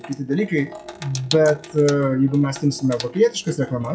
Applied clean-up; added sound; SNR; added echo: classical method WPE with log-MMSE.